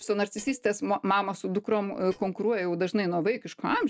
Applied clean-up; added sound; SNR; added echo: neural separator model SepFormer DNS4.